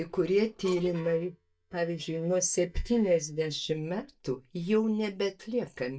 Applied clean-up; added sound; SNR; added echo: neural mask model DeepFilterNet 3.